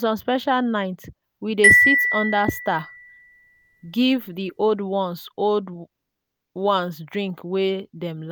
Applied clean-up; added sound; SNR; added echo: none; Marimba, xylophone; -2 dB; none.